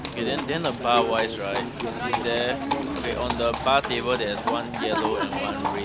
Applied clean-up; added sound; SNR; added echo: none; Livestock, farm animals, working animals; 2 dB; none.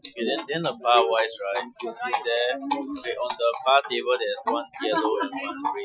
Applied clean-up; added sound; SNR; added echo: classical method Wiener filter.